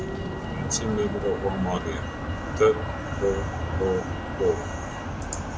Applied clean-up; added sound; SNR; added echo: none; Motor vehicle (road); 2 dB; none.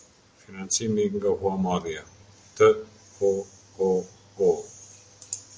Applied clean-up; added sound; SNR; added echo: none; none; none; none.